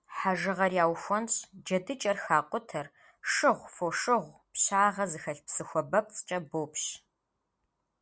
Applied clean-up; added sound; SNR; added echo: none; none; none; none.